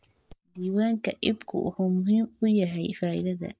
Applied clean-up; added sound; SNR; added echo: neural mask model DeepFilterNet 3.